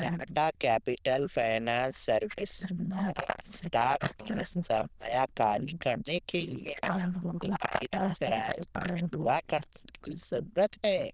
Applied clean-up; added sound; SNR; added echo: neural diffusion model UNIVERSE++.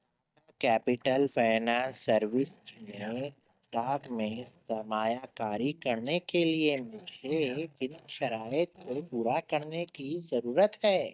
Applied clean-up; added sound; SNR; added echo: neural mask model DeepFilterNet 3.